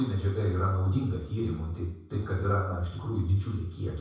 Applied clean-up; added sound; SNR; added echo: none; none; none; reverberation time 0.7 s.